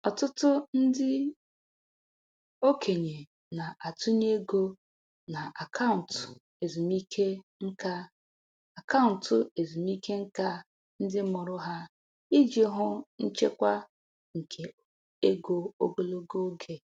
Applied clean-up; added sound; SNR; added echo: none; none; none; none.